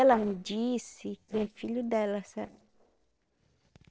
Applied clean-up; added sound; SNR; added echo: neural separator model SepFormer DNS4.